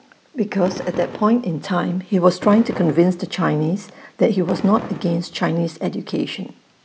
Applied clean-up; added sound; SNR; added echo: none; Fireworks; 15 dB; none.